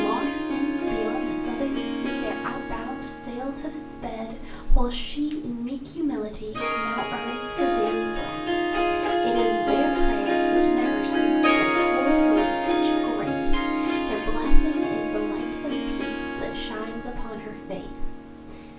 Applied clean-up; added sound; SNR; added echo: none; Harp; -1 dB; reverberation time 0.3 s.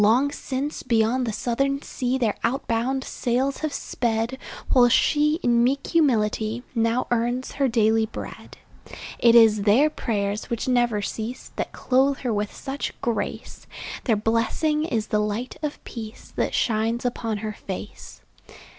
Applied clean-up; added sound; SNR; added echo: none; none; none; none.